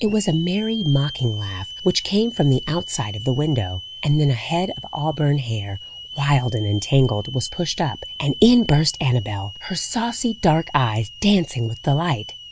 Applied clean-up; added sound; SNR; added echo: none; Hiss / Alarm; 15 dB; none.